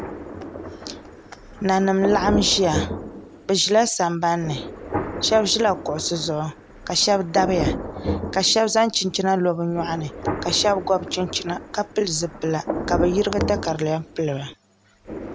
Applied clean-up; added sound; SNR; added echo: none; Thunder; 8 dB; none.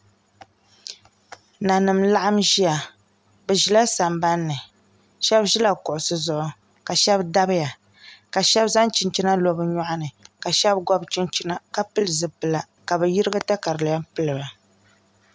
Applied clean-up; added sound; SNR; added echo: none; none; none; none.